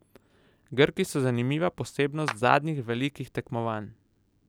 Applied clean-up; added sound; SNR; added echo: none; Clapping; 13 dB; none.